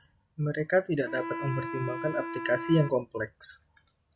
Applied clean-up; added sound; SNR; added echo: none; Wind instrument, woodwind instrument; 8 dB; none.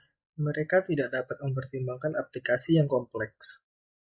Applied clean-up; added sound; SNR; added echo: neural mask model Resemble Enhance denoiser.